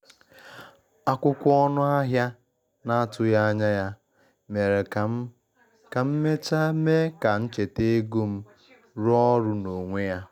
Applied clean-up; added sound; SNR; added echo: none; none; none; none.